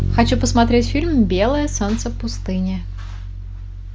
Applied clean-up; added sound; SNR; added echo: none; Bass guitar; 3 dB; none.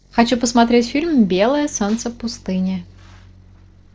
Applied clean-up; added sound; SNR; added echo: neural separator model SepFormer DNS4.